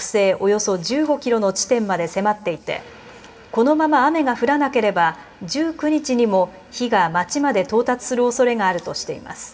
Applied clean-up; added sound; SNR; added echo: none; none; none; reverberation time 0.5 s.